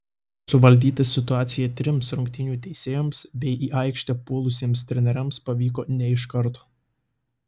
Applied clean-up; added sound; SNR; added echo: none; none; none; none.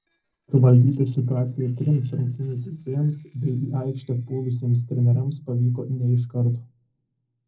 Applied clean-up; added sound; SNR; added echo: neural separator model SepFormer DNS4.